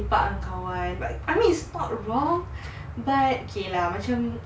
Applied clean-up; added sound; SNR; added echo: none; none; none; none.